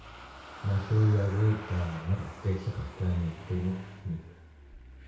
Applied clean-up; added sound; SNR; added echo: none; Engine starting / Motor vehicle (road); 15 dB; reverberation time 0.6 s.